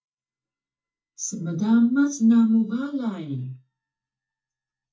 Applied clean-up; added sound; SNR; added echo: neural mask model DeepFilterNet 3.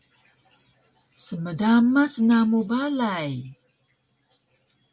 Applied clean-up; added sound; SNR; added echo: none; none; none; none.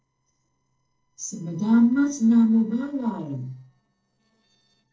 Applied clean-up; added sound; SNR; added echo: neural separator model SepFormer DNS4.